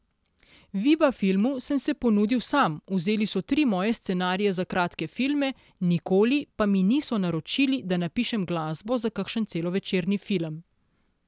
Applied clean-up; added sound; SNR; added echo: none; none; none; none.